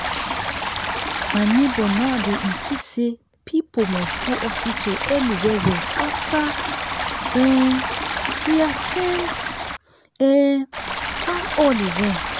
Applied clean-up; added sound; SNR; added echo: none; Stream; 4 dB; none.